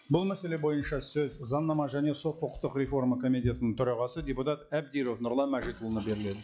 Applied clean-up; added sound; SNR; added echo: classical method log-MMSE.